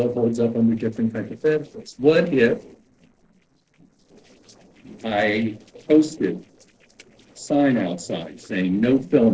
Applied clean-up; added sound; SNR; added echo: neural separator model SepFormer DNS4.